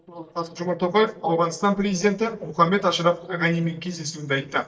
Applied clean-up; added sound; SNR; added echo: neural mask model DeepFilterNet 3.